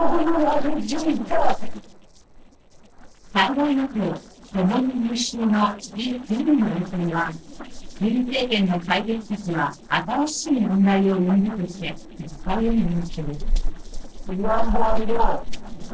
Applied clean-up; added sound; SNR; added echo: neural separator model SepFormer DNS4.